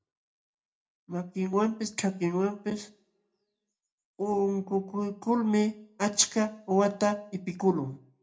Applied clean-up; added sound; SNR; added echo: none; none; none; reverberation time 0.3 s.